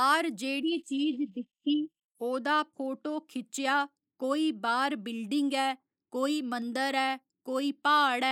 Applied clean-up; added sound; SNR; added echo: neural mask model Resemble Enhance denoiser.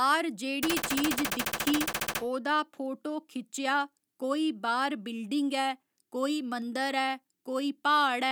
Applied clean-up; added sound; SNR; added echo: none; Gunshot, gunfire; 2 dB; none.